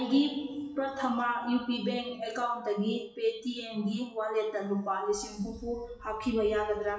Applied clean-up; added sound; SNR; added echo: classical method WPE with log-MMSE.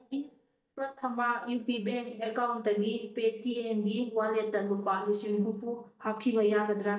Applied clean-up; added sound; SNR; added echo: neural mask model DeepFilterNet 3.